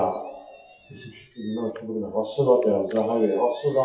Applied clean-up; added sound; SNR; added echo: classical method WPE with log-MMSE.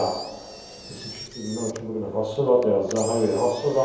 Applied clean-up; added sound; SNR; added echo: none; Engine; 15 dB; reverberation time 0.7 s.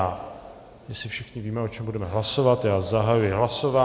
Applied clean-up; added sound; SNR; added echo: none; none; none; none.